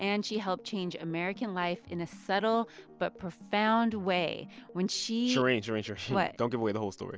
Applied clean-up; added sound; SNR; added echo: none; none; none; none.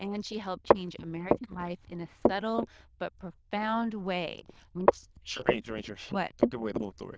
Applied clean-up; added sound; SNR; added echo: neural diffusion model UNIVERSE++.